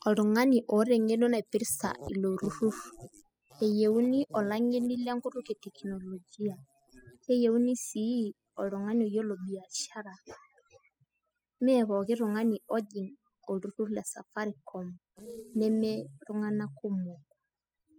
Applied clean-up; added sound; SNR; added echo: classical method spectral subtraction.